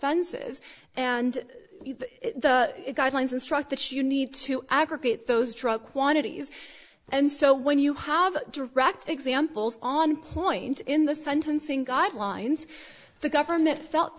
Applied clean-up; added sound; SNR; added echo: none; none; none; none.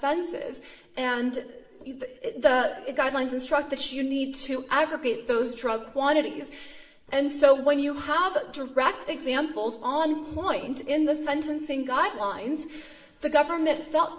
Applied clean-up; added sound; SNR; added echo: none; none; none; reverberation time 0.8 s.